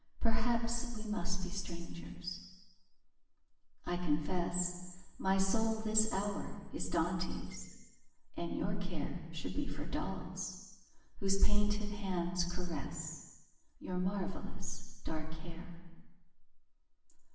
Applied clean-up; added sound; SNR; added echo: none; none; none; reverberation time 1.2 s.